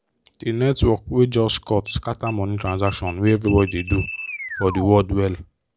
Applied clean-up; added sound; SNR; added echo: none; Alarm; 13 dB; none.